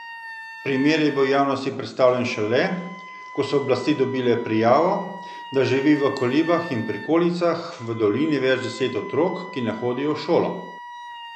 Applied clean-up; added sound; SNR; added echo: none; Wind instrument, woodwind instrument; 16 dB; none.